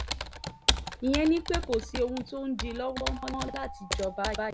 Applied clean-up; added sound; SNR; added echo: none; Computer keyboard; 3 dB; none.